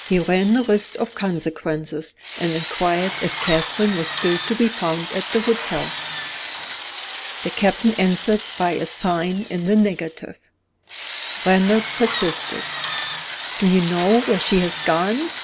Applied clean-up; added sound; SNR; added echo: none; Drill; 9 dB; none.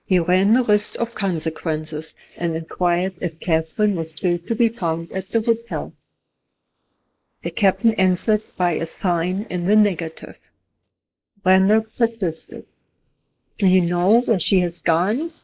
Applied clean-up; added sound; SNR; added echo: neural mask model Resemble Enhance denoiser.